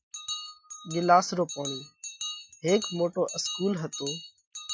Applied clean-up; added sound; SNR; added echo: classical method Wiener filter.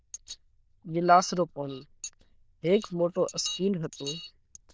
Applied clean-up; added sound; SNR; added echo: neural diffusion model UNIVERSE++.